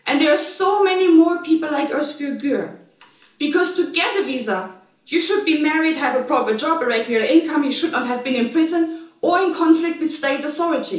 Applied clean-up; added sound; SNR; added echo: none; none; none; reverberation time 0.7 s.